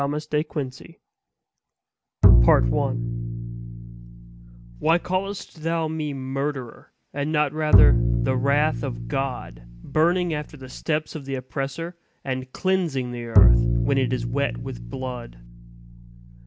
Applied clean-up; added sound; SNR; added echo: none; Bowed string instrument; -5 dB; none.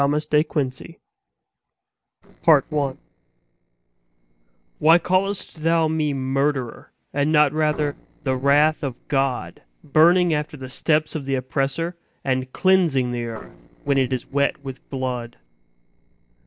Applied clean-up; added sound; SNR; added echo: neural separator model SepFormer DNS4.